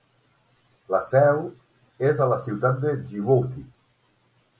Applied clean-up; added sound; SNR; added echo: none; none; none; none.